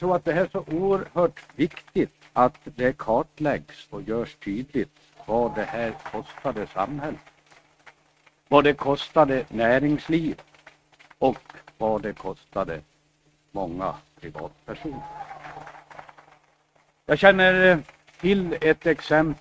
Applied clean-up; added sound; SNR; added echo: neural mask model RNNoise.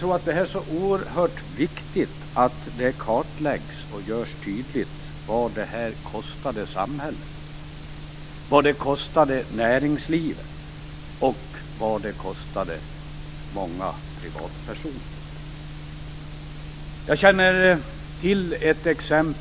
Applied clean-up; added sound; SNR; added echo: none; none; none; none.